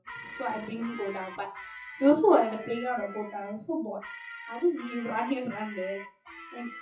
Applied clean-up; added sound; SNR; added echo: classical method WPE with log-MMSE.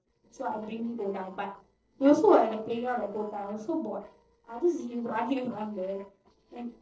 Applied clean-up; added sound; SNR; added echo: neural separator model SepFormer DNS4.